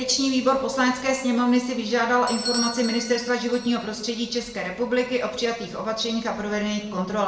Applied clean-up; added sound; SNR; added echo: none; Bell / Doorbell; 15 dB; reverberation time 0.8 s.